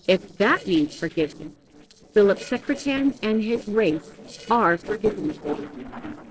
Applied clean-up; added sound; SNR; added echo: neural separator model SepFormer DNS4.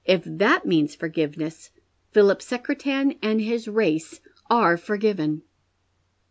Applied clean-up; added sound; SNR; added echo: none; none; none; none.